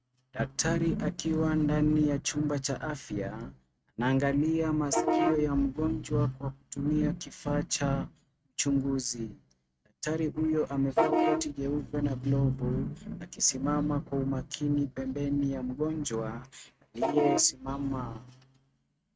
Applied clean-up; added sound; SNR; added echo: neural mask model RNNoise.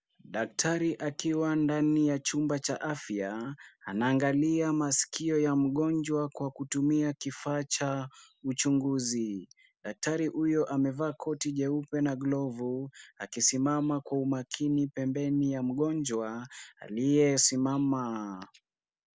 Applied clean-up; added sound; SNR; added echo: none; none; none; none.